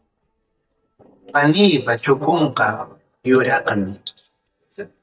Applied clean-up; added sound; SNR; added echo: neural mask model DeepFilterNet 3.